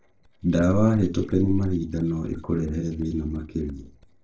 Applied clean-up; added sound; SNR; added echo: neural separator model SepFormer DNS4.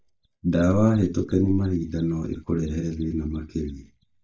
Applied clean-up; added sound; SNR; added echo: neural mask model DeepFilterNet 3.